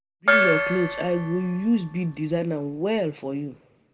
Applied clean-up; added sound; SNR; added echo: none; Gong; 1 dB; none.